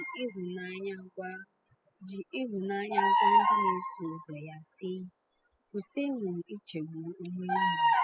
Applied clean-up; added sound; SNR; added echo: classical method spectral subtraction.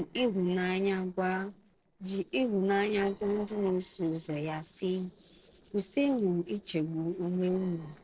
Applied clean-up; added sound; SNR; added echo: neural separator model SepFormer DNS4.